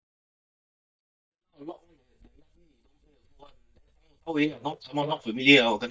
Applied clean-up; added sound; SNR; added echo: neural mask model DeepFilterNet 3.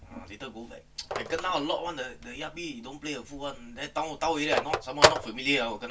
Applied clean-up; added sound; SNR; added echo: none; Telephone; -1 dB; reverberation time 0.2 s.